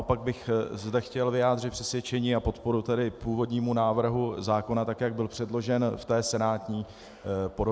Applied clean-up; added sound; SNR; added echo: none; none; none; none.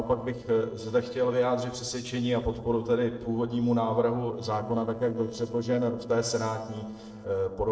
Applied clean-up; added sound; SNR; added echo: neural separator model SepFormer DNS4.